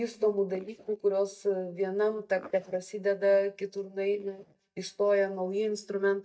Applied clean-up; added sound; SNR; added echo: neural mask model DeepFilterNet 3.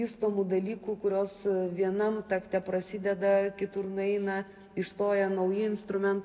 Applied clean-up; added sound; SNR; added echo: none; none; none; none.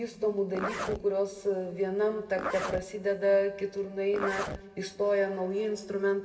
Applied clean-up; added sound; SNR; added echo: none; Zipper (clothing); 9 dB; reverberation time 1.4 s.